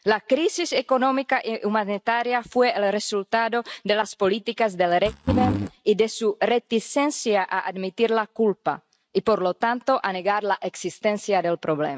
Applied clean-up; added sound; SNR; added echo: neural mask model RNNoise.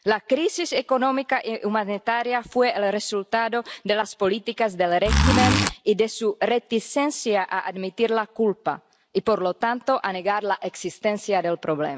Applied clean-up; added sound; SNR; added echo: none; Zipper (clothing); -5 dB; none.